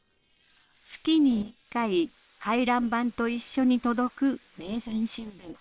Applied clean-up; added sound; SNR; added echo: neural separator model SepFormer WHAM!.